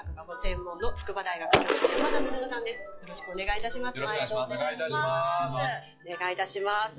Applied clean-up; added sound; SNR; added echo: classical method log-MMSE.